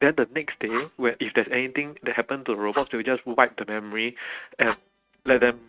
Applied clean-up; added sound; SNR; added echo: neural mask model RNNoise.